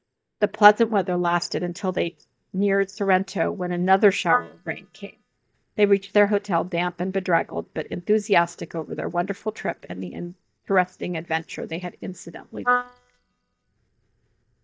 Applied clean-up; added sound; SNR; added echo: neural mask model DeepFilterNet 3.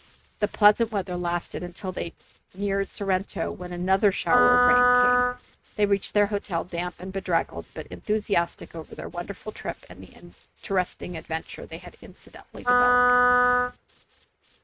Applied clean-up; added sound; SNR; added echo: neural mask model RNNoise.